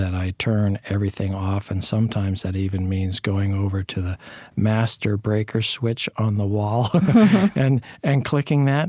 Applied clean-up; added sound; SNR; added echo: none; none; none; none.